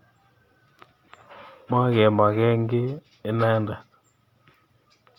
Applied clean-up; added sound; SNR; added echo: none; none; none; none.